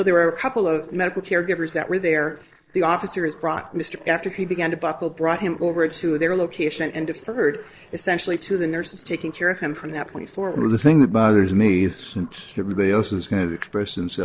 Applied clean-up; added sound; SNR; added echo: neural separator model SepFormer DNS4.